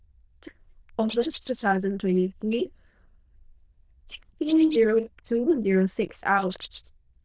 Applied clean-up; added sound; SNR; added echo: neural diffusion model UNIVERSE++.